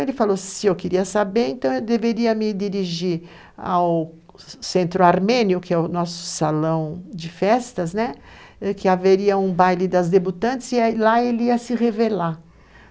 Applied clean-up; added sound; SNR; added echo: none; none; none; none.